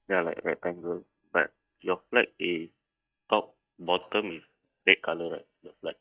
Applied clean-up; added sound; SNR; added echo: neural mask model DeepFilterNet 3.